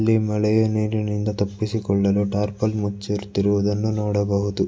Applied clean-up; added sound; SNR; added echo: none; none; none; none.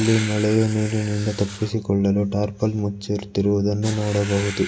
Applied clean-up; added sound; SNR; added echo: none; Writing; 15 dB; none.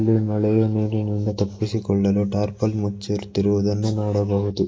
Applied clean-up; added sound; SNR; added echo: neural mask model Resemble Enhance denoiser.